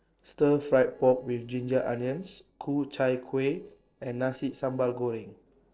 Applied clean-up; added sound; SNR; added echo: neural separator model SepFormer DNS4.